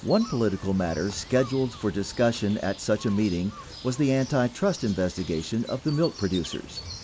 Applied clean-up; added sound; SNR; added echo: none; Bird + Bird; 16 dB; none.